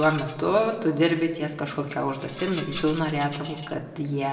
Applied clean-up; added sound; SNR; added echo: none; Rattle; 14 dB; reverberation time 1.2 s.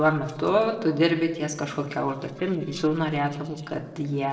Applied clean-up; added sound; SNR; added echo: neural separator model SepFormer DNS4.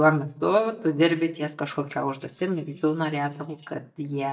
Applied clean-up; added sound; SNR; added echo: neural mask model DeepFilterNet 3.